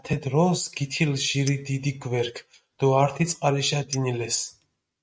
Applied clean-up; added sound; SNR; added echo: neural mask model RNNoise.